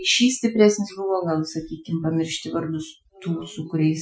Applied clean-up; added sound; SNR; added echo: classical method Wiener filter.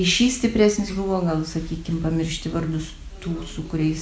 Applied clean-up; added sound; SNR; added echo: none; none; none; none.